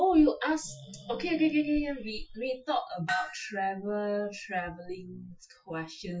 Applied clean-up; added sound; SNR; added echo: classical method Wiener filter.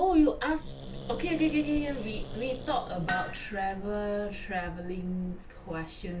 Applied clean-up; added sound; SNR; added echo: none; Hammer + Growling; 9 dB; none.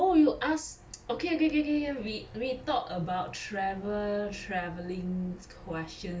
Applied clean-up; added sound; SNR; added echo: none; none; none; none.